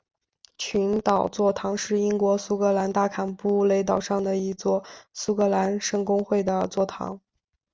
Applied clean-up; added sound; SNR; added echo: none; none; none; none.